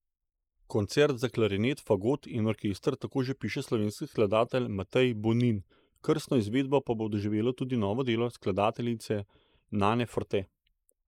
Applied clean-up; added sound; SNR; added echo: neural mask model Resemble Enhance denoiser.